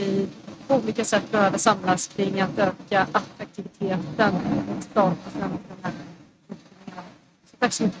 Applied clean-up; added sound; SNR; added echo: neural mask model RNNoise.